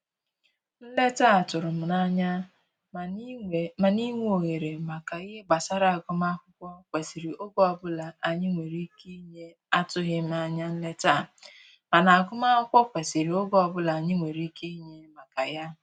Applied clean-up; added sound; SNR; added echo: none; none; none; none.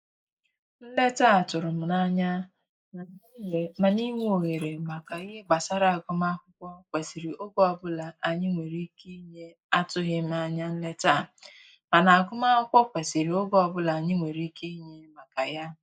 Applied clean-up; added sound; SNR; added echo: neural mask model Resemble Enhance denoiser.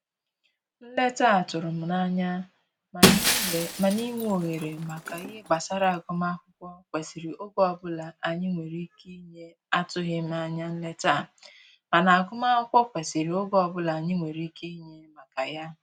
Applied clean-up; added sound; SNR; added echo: none; Shatter; -1 dB; none.